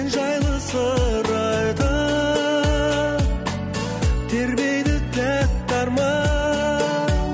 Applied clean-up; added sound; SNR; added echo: none; none; none; none.